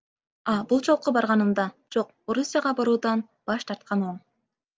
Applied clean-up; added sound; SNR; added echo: none; none; none; none.